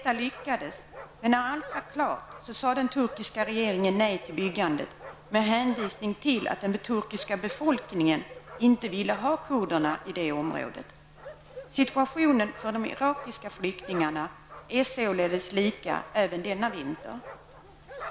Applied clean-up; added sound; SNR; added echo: none; Bark; 17 dB; none.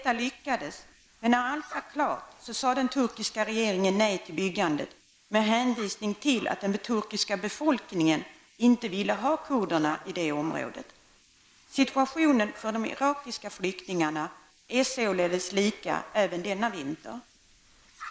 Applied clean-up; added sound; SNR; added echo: neural mask model Resemble Enhance denoiser.